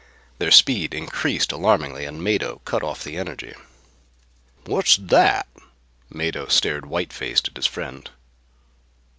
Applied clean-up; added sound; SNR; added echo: none; none; none; none.